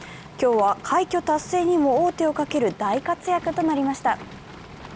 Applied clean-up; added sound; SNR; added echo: none; Rain; 17 dB; none.